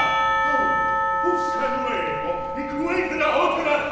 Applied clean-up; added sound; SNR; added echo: none; Church bell / Percussion; -1 dB; none.